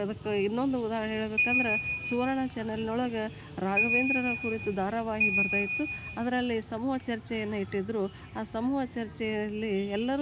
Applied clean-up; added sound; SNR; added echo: none; Ringtone / Bell; -1 dB; none.